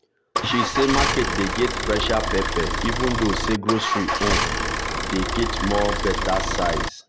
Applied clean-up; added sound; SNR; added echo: none; Idling / Engine starting / Motor vehicle (road); -1 dB; none.